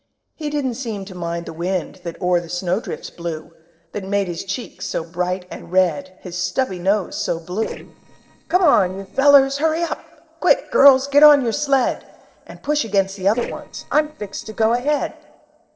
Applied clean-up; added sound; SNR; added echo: neural separator model SepFormer DNS4.